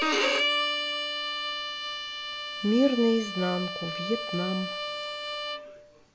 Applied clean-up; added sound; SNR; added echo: none; Bowed string instrument; 0 dB; none.